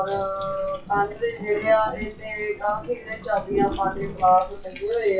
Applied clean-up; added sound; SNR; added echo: classical method WPE with log-MMSE.